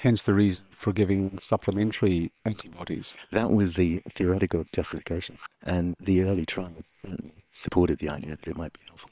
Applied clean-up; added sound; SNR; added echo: neural separator model SepFormer WHAM!.